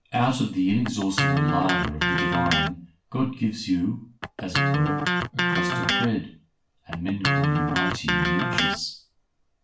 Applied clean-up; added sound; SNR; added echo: none; Electric guitar; -2 dB; reverberation time 0.4 s.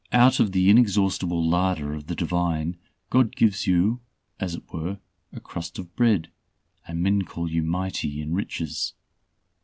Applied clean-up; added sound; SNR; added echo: none; none; none; none.